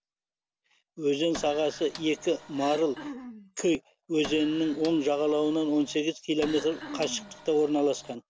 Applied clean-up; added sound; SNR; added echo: none; Printer + Cough; 14 dB; none.